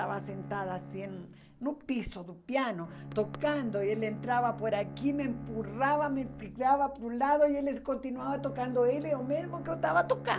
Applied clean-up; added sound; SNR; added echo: none; Bowed string instrument; 13 dB; none.